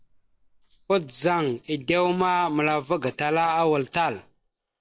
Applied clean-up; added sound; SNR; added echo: neural mask model Resemble Enhance denoiser.